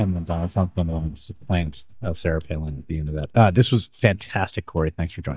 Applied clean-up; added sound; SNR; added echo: neural mask model DeepFilterNet 3.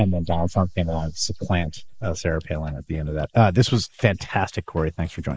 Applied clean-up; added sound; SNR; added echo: neural mask model Resemble Enhance denoiser.